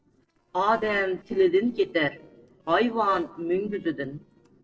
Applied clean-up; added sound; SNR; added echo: neural separator model SepFormer DNS4.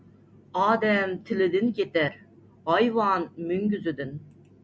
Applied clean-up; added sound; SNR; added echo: none; none; none; none.